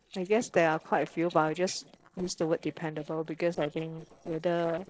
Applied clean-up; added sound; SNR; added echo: neural separator model SepFormer DNS4.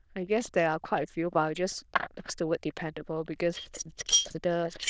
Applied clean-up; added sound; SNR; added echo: neural diffusion model UNIVERSE++.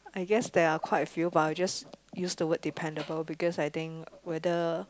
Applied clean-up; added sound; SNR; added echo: none; none; none; none.